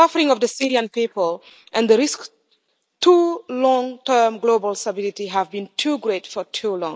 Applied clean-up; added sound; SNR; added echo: neural mask model Resemble Enhance denoiser.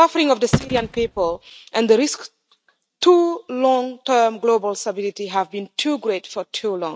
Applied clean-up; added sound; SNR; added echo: neural mask model RNNoise.